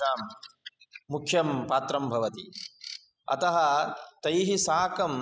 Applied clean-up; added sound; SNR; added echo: classical method spectral subtraction.